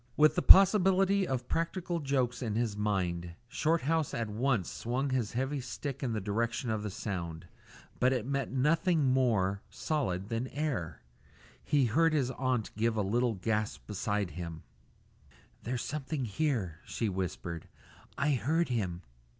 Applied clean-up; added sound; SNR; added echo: none; none; none; none.